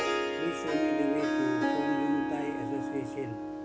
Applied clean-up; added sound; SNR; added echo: none; Harp; -4 dB; none.